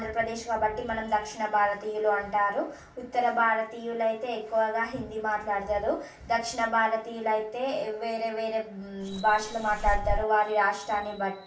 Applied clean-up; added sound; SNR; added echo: none; Fireworks; 3 dB; reverberation time 0.4 s.